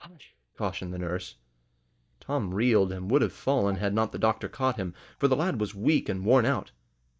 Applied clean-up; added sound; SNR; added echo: neural mask model DeepFilterNet 3.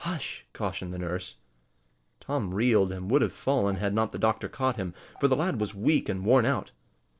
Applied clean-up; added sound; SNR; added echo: neural separator model SepFormer DNS4.